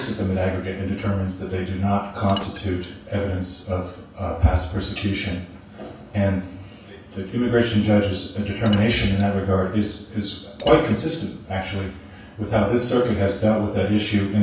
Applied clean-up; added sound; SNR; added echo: none; Liquid; 20 dB; reverberation time 0.7 s.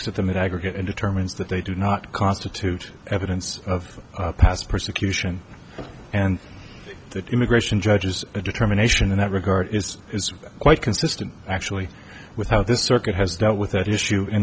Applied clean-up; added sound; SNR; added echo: none; none; none; none.